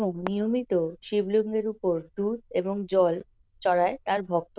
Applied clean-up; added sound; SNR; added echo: neural diffusion model UNIVERSE++.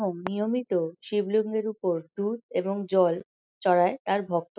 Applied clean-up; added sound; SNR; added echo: classical method spectral subtraction.